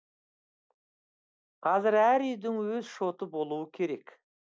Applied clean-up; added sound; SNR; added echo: none; none; none; none.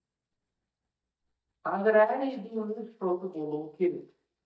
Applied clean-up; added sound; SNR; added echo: neural mask model DeepFilterNet 3.